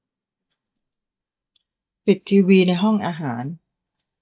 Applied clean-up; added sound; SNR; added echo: neural mask model DeepFilterNet 3.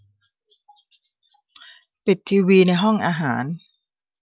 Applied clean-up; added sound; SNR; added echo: none; none; none; none.